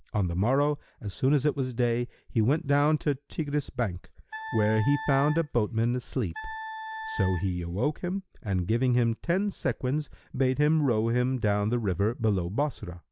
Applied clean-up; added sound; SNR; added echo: none; Wind instrument, woodwind instrument; 12 dB; none.